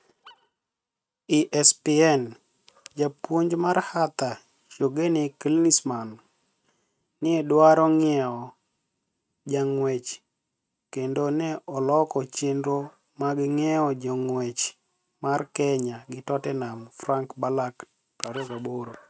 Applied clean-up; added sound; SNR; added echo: neural mask model RNNoise.